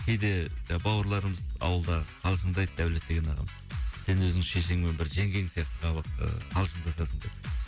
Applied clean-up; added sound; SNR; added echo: none; none; none; none.